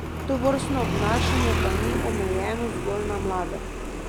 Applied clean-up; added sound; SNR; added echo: none; Motorcycle; -2 dB; none.